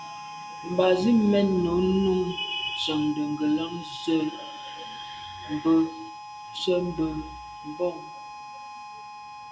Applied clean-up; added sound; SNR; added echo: none; Harmonica; 13 dB; none.